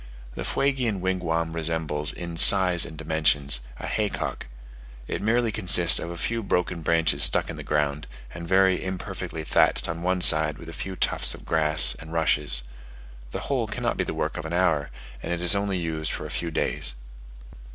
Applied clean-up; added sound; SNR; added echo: none; none; none; none.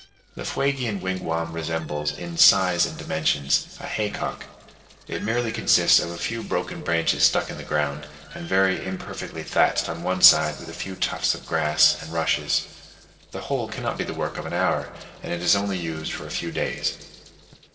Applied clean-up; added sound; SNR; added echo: neural separator model SepFormer DNS4.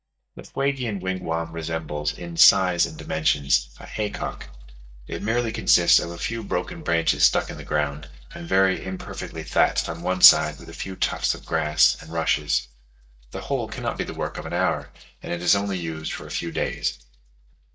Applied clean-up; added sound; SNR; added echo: neural mask model DeepFilterNet 3.